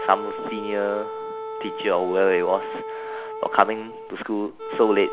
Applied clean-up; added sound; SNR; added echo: none; Wind instrument, woodwind instrument; 8 dB; none.